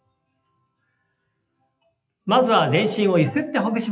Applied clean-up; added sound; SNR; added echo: classical method WPE with log-MMSE.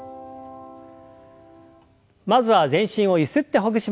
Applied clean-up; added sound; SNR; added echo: none; none; none; none.